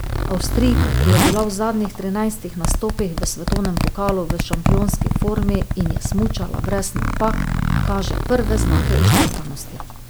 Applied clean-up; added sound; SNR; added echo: none; Zipper (clothing); -4 dB; none.